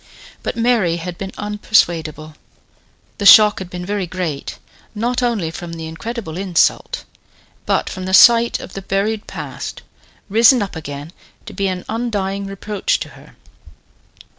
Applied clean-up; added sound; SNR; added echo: none; none; none; none.